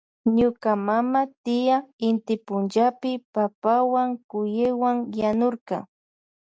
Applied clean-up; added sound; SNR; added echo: none; none; none; none.